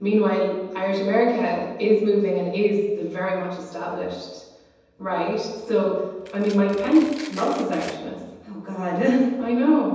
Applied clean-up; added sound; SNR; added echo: none; Domestic sounds, home sounds; 19 dB; reverberation time 1.1 s.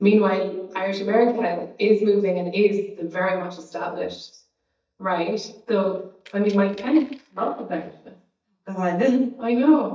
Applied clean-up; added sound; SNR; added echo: neural mask model DeepFilterNet 3.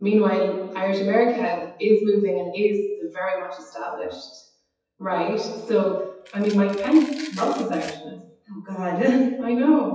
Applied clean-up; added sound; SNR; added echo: classical method WPE with log-MMSE.